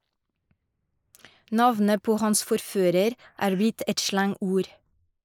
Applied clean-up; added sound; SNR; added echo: neural mask model Resemble Enhance denoiser.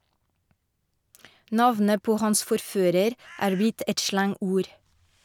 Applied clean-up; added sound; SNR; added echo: none; Bird; 19 dB; none.